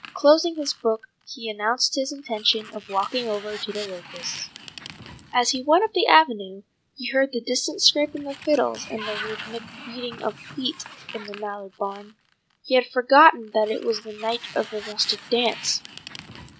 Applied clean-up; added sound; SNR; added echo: none; Sliding door; 17 dB; none.